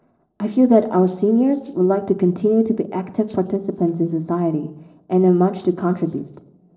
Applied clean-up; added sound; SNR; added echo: neural separator model SepFormer DNS4.